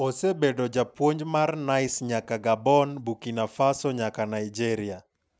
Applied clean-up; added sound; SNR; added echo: none; none; none; none.